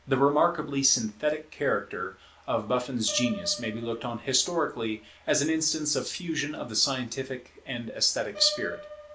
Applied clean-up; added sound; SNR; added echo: none; Piano; 17 dB; none.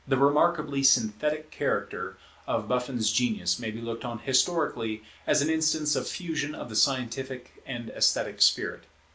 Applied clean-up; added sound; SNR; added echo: none; none; none; none.